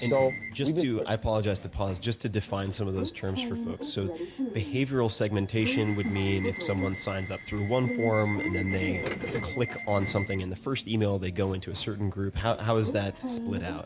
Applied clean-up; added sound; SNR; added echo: none; Subway, metro, underground / Alarm; 7 dB; none.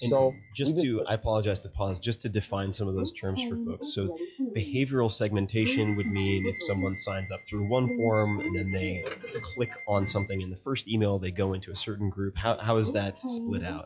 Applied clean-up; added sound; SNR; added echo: classical method log-MMSE.